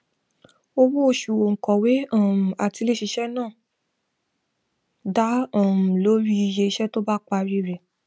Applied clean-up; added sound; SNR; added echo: none; none; none; none.